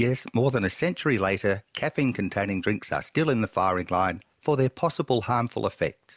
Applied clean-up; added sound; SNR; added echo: none; none; none; none.